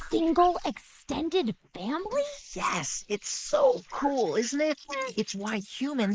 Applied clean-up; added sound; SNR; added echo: neural mask model Resemble Enhance denoiser.